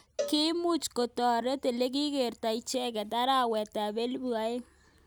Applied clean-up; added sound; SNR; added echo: none; Cowbell; 12 dB; none.